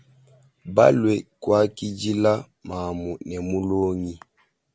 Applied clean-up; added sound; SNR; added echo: none; none; none; none.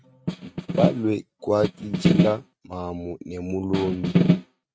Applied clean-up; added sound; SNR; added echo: neural mask model RNNoise.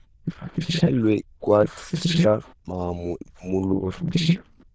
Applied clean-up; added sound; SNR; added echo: neural diffusion model UNIVERSE++.